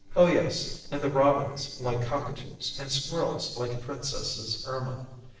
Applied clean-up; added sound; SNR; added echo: neural separator model SepFormer DNS4.